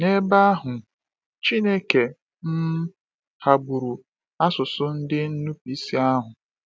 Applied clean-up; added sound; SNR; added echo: none; none; none; none.